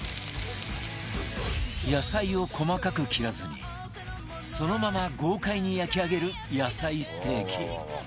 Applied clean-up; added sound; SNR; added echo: none; none; none; none.